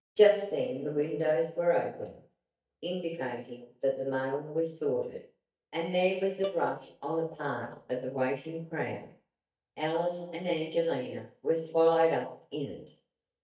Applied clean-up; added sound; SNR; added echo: neural mask model DeepFilterNet 3.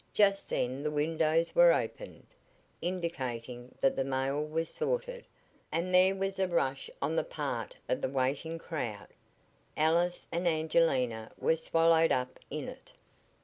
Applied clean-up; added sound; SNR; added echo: none; none; none; none.